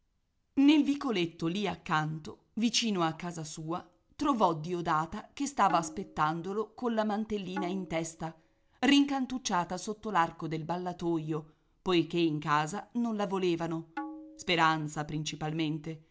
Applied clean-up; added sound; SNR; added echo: none; Tabla; 15 dB; none.